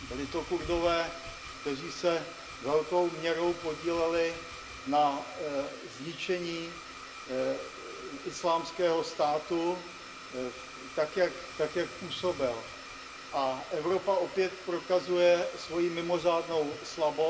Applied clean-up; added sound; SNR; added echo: none; Domestic sounds, home sounds; 13 dB; reverberation time 0.9 s.